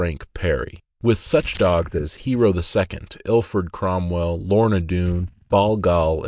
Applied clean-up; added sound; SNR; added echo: neural mask model DeepFilterNet 3.